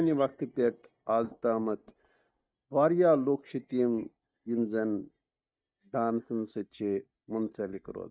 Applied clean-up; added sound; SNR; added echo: neural mask model DeepFilterNet 3.